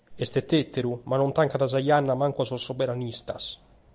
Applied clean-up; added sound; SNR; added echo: none; none; none; none.